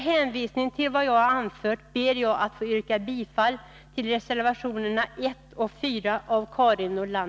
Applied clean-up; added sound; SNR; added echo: none; none; none; none.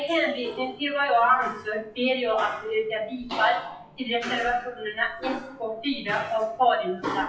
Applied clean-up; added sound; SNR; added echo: classical method WPE with log-MMSE.